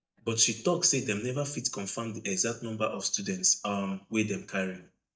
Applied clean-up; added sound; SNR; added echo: neural mask model DeepFilterNet 3.